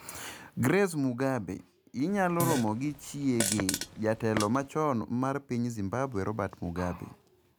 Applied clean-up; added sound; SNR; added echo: none; Fart; 5 dB; none.